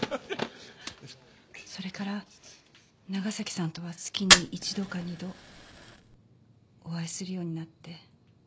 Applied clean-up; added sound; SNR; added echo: none; Fire; -3 dB; none.